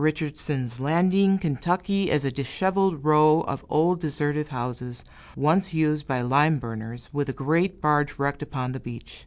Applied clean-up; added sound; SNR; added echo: none; none; none; none.